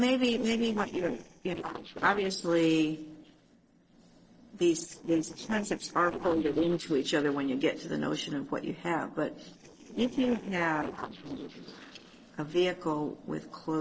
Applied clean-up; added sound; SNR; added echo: neural separator model SepFormer DNS4.